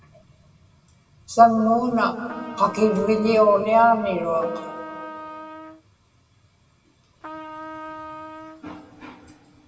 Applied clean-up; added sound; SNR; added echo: none; Trumpet; 15 dB; reverberation time 1.9 s.